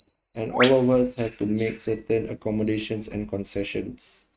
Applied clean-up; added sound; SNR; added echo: neural mask model RNNoise.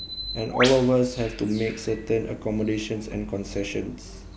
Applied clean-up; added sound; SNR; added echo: none; Bird; 10 dB; none.